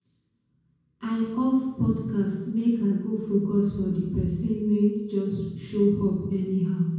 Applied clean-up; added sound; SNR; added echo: none; none; none; reverberation time 1.1 s.